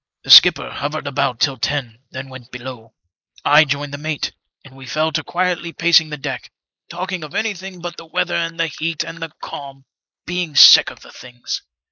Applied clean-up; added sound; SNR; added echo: neural mask model Resemble Enhance denoiser.